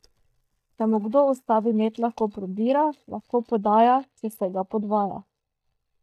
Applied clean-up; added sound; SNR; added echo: neural mask model DeepFilterNet 3.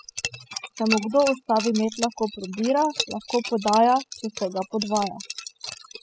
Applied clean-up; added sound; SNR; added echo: classical method spectral subtraction.